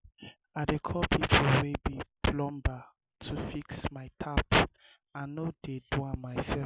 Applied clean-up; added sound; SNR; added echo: none; none; none; none.